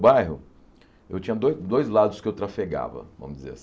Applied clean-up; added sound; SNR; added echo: none; none; none; none.